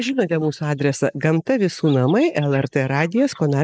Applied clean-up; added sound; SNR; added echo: neural mask model Resemble Enhance denoiser.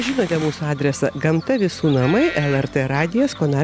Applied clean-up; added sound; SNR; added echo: none; Bird vocalization, bird call, bird song; 15 dB; none.